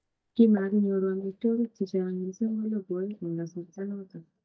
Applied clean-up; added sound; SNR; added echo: neural mask model DeepFilterNet 3.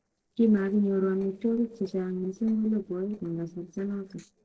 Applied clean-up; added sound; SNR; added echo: neural separator model SepFormer DNS4.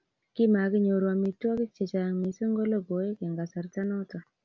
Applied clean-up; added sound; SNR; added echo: none; none; none; none.